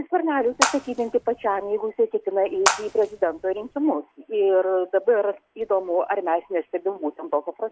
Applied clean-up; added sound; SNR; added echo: none; Water / Splash, splatter; 5 dB; none.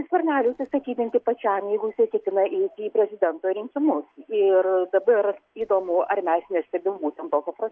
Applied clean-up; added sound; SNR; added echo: none; none; none; none.